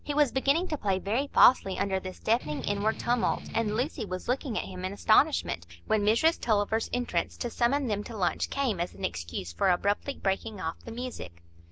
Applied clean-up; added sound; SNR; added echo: none; Strum; 11 dB; none.